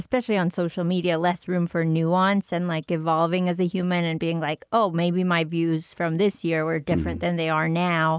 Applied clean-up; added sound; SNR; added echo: none; none; none; none.